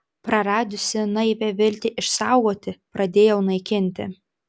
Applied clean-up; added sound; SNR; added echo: none; none; none; none.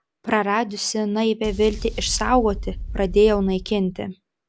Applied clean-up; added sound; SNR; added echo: none; Boom; 9 dB; none.